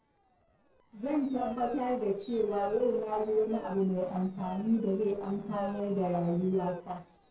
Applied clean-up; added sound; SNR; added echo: neural separator model SepFormer DNS4.